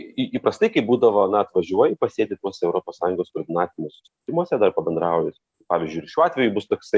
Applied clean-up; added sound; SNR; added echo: none; none; none; none.